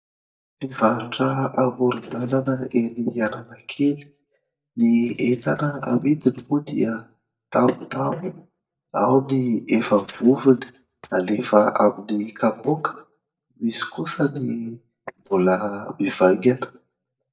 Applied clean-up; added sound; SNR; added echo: neural mask model DeepFilterNet 3.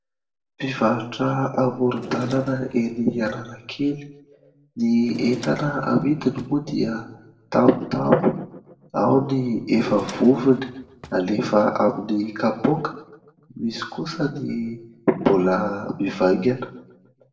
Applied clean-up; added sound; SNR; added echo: neural separator model SepFormer DNS4.